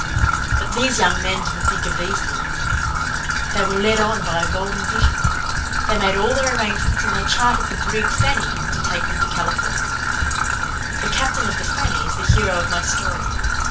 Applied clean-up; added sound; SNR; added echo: none; Trickle, dribble / Traffic noise, roadway noise; -4 dB; reverberation time 0.2 s.